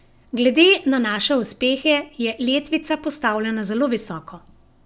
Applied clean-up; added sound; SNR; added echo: none; none; none; none.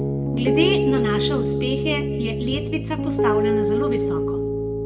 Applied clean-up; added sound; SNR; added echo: none; Piano; -5 dB; reverberation time 1.1 s.